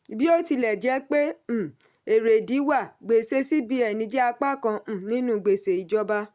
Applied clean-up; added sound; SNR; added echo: none; none; none; none.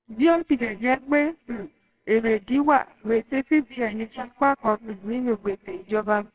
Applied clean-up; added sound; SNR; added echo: neural separator model SepFormer WHAMR!.